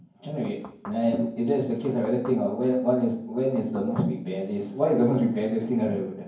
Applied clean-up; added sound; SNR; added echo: none; Knock / Wood; 20 dB; reverberation time 0.9 s.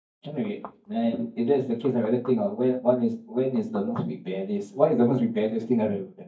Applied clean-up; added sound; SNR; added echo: neural mask model DeepFilterNet 3.